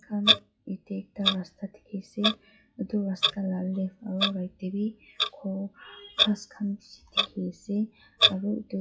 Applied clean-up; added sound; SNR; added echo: classical method WPE with log-MMSE.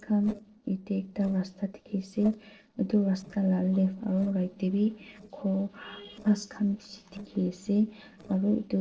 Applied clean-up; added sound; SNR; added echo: neural separator model SepFormer DNS4.